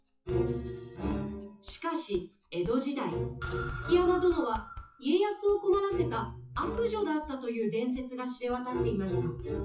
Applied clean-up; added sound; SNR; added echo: classical method WPE with log-MMSE.